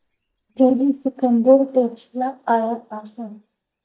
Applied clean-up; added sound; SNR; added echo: neural mask model DeepFilterNet 3.